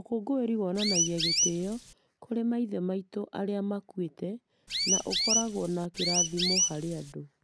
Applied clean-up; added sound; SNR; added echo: none; Chirp, tweet; -3 dB; none.